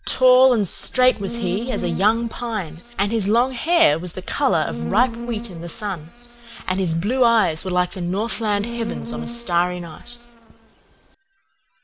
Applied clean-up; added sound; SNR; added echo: none; Insect; 12 dB; none.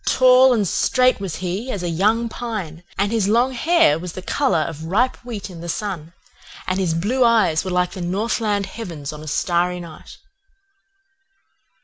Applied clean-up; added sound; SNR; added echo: none; none; none; none.